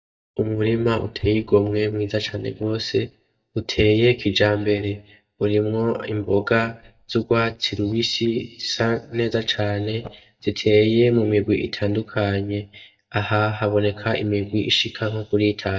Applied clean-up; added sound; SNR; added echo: neural mask model DeepFilterNet 3.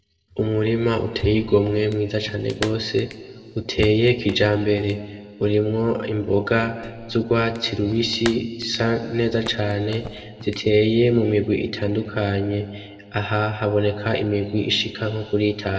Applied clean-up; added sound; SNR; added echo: none; Clapping; 18 dB; reverberation time 1.7 s.